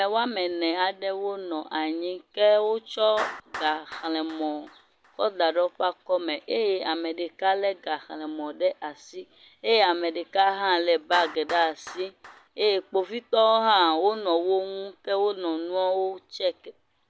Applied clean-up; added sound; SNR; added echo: none; Clapping; 19 dB; none.